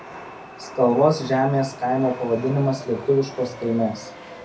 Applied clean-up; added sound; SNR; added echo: none; Chatter / Subway, metro, underground; 15 dB; reverberation time 0.3 s.